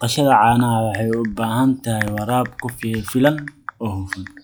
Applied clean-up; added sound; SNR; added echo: classical method log-MMSE.